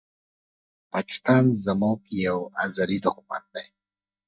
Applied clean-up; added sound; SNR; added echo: neural mask model DeepFilterNet 3.